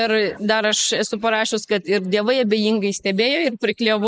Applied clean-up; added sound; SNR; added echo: neural mask model Resemble Enhance denoiser.